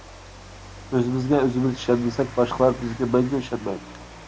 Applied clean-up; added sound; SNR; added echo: none; Rain; 16 dB; none.